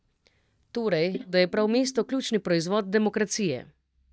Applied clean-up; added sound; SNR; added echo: neural mask model DeepFilterNet 3.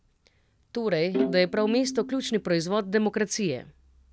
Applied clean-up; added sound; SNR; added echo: none; Bowed string instrument; 6 dB; none.